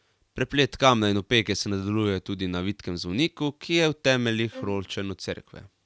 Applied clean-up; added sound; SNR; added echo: none; Bowed string instrument; 19 dB; none.